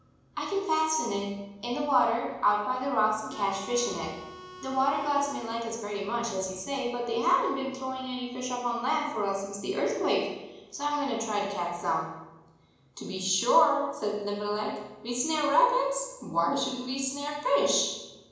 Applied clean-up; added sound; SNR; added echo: none; Harmonica; 15 dB; reverberation time 1.0 s.